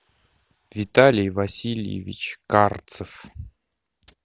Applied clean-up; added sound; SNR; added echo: none; none; none; none.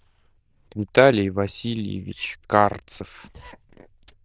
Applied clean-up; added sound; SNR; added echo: neural diffusion model UNIVERSE++.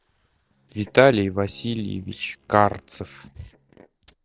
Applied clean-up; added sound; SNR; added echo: neural separator model SepFormer DNS4.